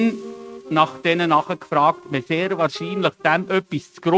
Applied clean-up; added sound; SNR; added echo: neural mask model RNNoise.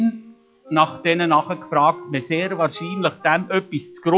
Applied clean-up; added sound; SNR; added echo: classical method log-MMSE.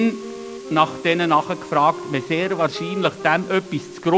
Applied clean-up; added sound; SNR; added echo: none; Musical instrument + Wind instrument, woodwind instrument; 13 dB; none.